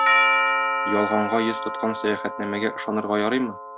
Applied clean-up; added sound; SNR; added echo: none; Doorbell; -1 dB; none.